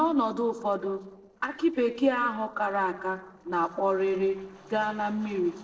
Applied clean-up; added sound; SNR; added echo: neural separator model SepFormer DNS4.